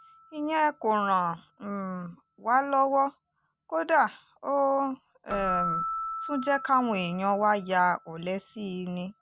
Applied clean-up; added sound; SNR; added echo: none; Keyboard (musical); 11 dB; none.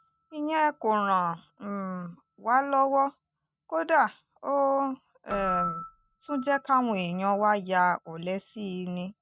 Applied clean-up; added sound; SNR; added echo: neural mask model RNNoise.